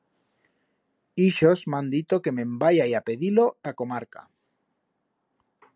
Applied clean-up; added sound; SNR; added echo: none; none; none; none.